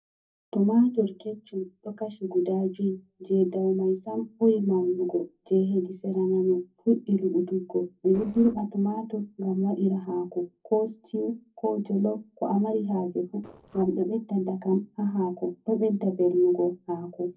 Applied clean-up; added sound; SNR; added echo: neural separator model SepFormer DNS4.